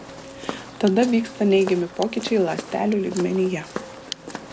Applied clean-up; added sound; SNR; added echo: none; Walk, footsteps; 13 dB; none.